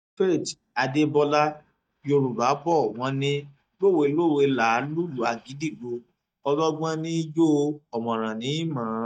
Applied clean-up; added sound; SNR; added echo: neural mask model DeepFilterNet 3.